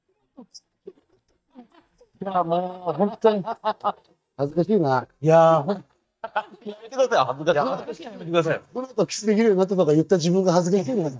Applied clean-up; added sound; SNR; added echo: neural mask model DeepFilterNet 3.